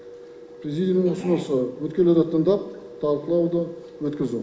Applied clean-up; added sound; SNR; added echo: none; none; none; none.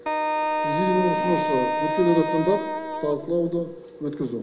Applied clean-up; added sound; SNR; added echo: none; Wind instrument, woodwind instrument; 1 dB; none.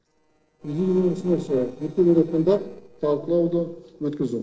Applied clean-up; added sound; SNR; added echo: neural separator model SepFormer DNS4.